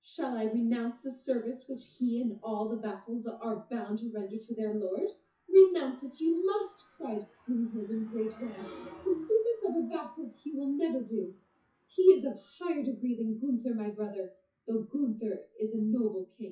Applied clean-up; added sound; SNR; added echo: classical method WPE with log-MMSE.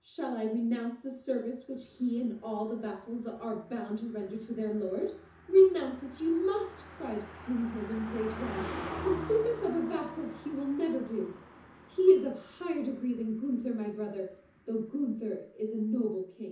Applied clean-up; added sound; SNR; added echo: none; Car passing by; 15 dB; reverberation time 0.6 s.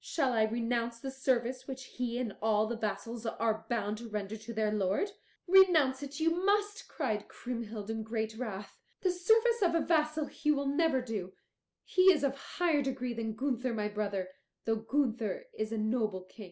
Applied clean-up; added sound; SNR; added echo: none; none; none; none.